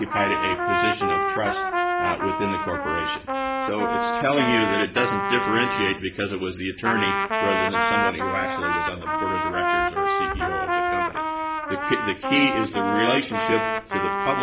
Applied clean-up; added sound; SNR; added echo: none; Trumpet; -2 dB; none.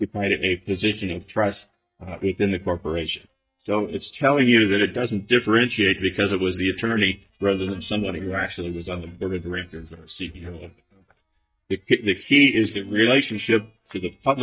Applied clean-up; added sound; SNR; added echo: neural mask model DeepFilterNet 3.